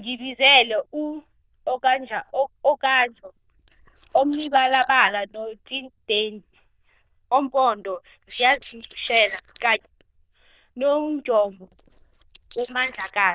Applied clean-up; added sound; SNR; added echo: neural diffusion model UNIVERSE++.